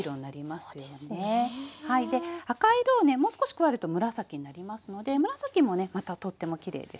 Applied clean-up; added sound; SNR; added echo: none; none; none; none.